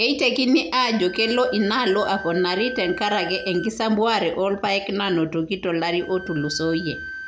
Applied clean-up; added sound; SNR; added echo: none; Wind instrument, woodwind instrument; 15 dB; none.